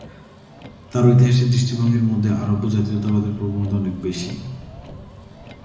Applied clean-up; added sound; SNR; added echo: none; Motor vehicle (road); 20 dB; reverberation time 0.9 s.